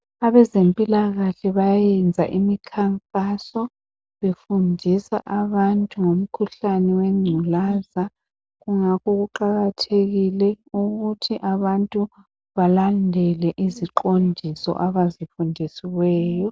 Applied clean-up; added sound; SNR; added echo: none; none; none; none.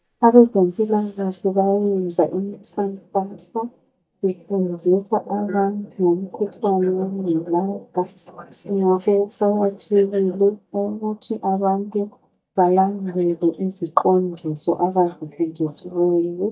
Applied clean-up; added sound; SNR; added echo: neural mask model DeepFilterNet 3.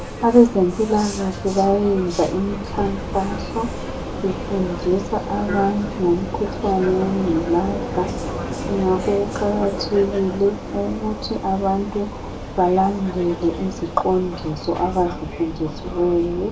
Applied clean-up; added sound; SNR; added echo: none; Vehicle; 7 dB; reverberation time 0.2 s.